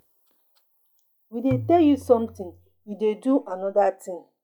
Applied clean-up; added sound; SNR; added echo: classical method log-MMSE.